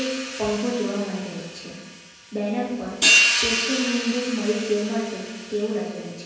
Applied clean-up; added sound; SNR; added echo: none; Hi-hat; -1 dB; reverberation time 1.2 s.